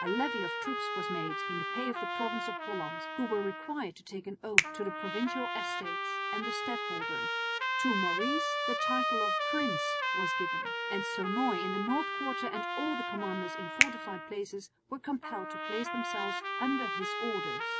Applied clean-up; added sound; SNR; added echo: none; Finger snapping + Trumpet; -3 dB; none.